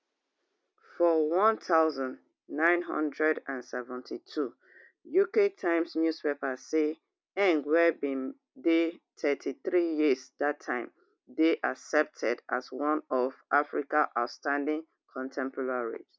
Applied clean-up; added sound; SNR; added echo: none; none; none; none.